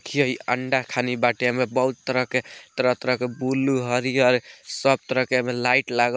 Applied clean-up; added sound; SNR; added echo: none; none; none; none.